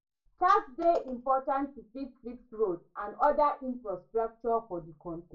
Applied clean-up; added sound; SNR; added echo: none; none; none; reverberation time 0.2 s.